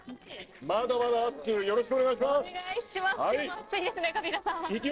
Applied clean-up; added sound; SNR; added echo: neural separator model SepFormer DNS4.